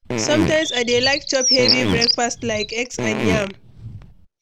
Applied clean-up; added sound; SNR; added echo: none; Fart + Bird; 1 dB; none.